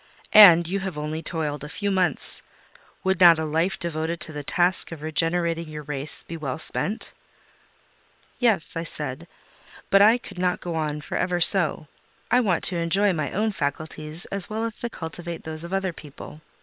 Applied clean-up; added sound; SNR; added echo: neural separator model SepFormer WHAM!.